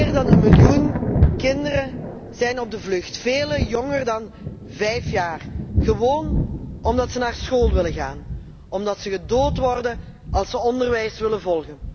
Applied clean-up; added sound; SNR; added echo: none; Thunder; -1 dB; none.